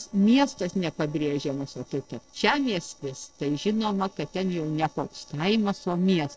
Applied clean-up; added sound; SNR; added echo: neural separator model SepFormer DNS4.